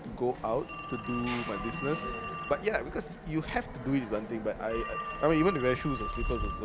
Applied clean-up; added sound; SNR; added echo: none; Telephone; 5 dB; none.